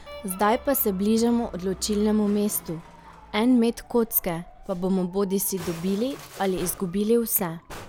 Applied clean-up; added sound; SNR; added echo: none; Motorcycle / Dog + Musical instrument; 18 dB; none.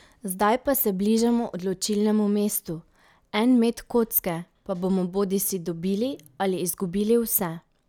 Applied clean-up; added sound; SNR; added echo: none; none; none; none.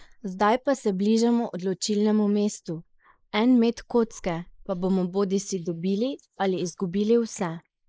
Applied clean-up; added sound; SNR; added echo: neural mask model Resemble Enhance denoiser.